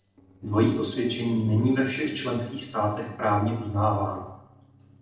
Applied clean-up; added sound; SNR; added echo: neural separator model SepFormer DNS4.